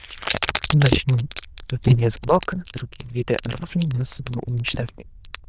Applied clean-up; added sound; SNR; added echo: neural diffusion model UNIVERSE++.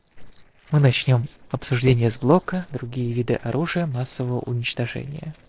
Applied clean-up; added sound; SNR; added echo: neural separator model SepFormer DNS4.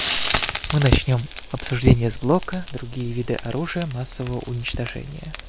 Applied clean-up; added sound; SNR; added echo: none; Frying (food); 8 dB; none.